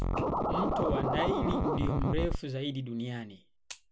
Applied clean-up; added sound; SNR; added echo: none; Scratching (performance technique); -4 dB; none.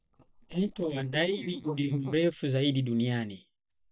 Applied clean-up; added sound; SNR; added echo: neural mask model DeepFilterNet 3.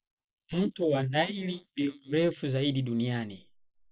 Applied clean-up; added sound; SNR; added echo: neural mask model Resemble Enhance denoiser.